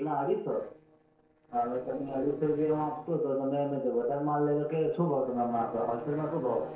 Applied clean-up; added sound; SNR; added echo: neural separator model SepFormer DNS4.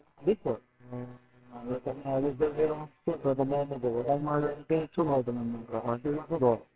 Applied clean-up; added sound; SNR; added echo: neural separator model SepFormer WHAMR!.